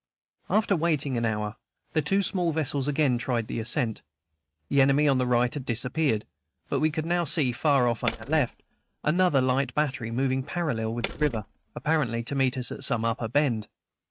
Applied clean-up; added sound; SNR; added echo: neural mask model RNNoise.